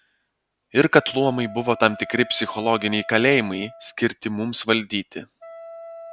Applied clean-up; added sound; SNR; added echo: none; Wind instrument, woodwind instrument; 18 dB; none.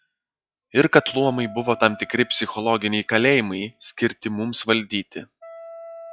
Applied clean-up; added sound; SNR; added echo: classical method log-MMSE.